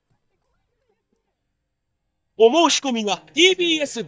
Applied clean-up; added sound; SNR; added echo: neural mask model DeepFilterNet 3.